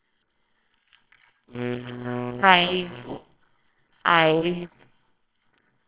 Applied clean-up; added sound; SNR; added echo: neural separator model SepFormer WHAMR!.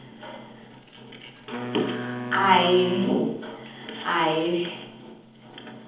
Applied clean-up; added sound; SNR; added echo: none; Wind instrument, woodwind instrument; 9 dB; reverberation time 1.3 s.